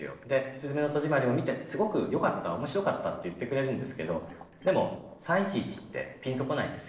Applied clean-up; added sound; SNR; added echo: neural separator model SepFormer DNS4.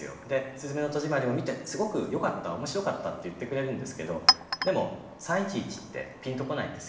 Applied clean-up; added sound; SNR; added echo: none; Chink, clink; 5 dB; reverberation time 1.0 s.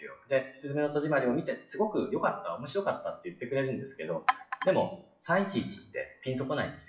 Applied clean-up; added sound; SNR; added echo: classical method WPE with log-MMSE.